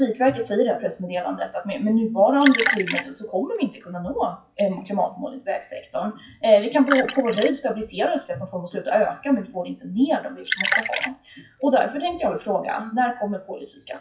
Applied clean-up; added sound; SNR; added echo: classical method WPE with log-MMSE.